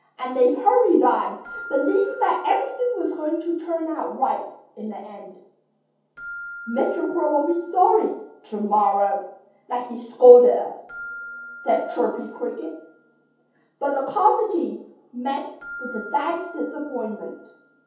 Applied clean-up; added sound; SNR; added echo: none; Keyboard (musical); 20 dB; reverberation time 0.7 s.